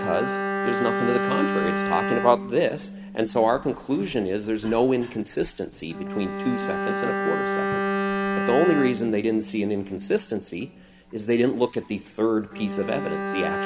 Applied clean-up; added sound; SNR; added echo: none; Bowed string instrument; 4 dB; none.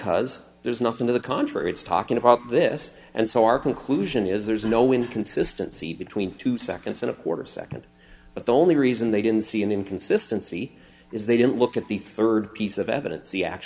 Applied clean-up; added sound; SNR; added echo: none; none; none; none.